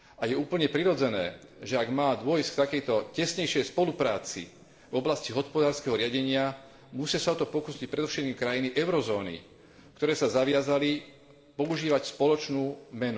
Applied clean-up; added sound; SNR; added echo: none; Camera; 19 dB; reverberation time 3.0 s.